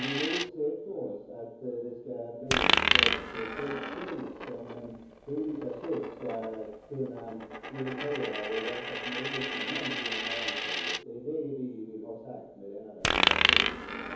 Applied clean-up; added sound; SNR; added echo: none; Coin (dropping); -5 dB; reverberation time 2.2 s.